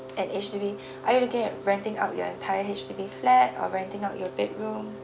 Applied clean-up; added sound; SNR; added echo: none; Wind instrument, woodwind instrument; 14 dB; none.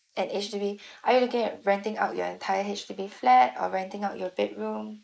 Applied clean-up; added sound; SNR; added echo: neural mask model Resemble Enhance denoiser.